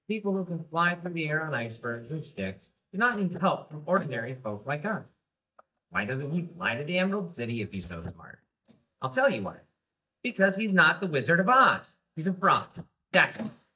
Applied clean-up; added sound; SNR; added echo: neural mask model DeepFilterNet 3.